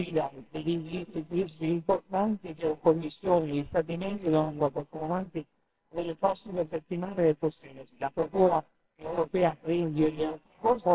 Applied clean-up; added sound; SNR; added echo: neural separator model SepFormer WHAMR!.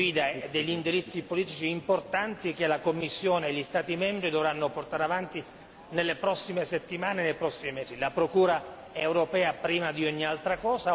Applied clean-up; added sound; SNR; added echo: none; none; none; none.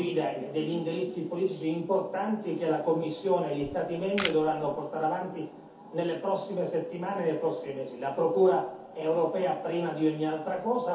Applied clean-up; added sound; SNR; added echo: none; Camera; 9 dB; reverberation time 0.5 s.